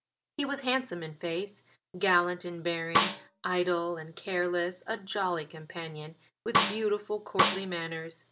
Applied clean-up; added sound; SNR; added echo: none; Snare drum; -4 dB; none.